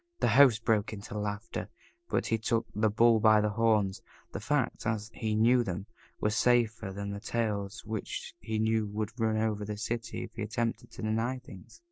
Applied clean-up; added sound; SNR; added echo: none; none; none; none.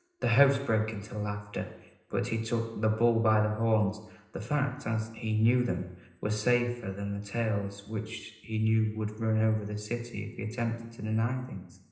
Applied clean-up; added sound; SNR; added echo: none; none; none; reverberation time 0.9 s.